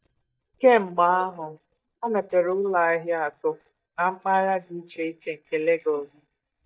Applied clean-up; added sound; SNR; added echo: neural mask model DeepFilterNet 3.